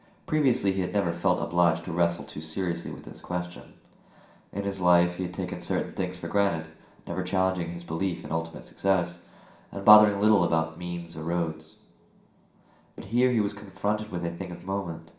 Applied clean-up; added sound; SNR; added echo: none; none; none; reverberation time 0.5 s.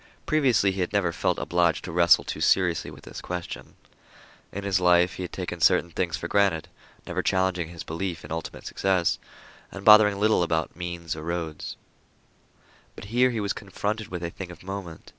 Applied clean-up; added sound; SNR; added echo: none; none; none; none.